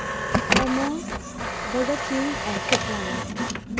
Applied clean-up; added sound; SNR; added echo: none; Printer; -3 dB; none.